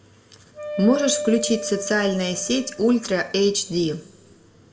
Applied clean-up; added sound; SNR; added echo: none; Wind instrument, woodwind instrument; 10 dB; reverberation time 1.1 s.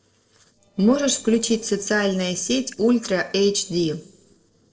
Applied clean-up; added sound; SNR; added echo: neural separator model SepFormer DNS4.